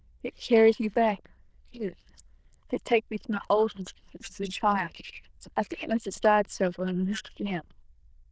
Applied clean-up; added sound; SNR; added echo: neural diffusion model UNIVERSE++.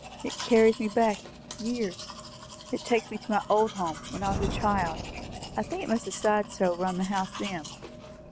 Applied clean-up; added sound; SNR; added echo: none; Domestic sounds, home sounds + Thunder; 10 dB; none.